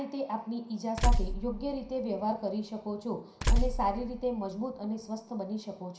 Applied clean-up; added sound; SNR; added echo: none; Tools; -2 dB; reverberation time 0.5 s.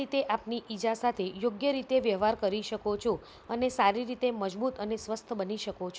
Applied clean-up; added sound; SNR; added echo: none; none; none; none.